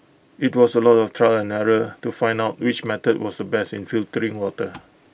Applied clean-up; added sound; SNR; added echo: none; none; none; none.